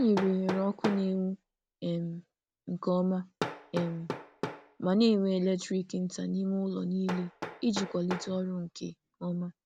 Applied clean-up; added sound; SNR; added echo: none; Hammer; 11 dB; none.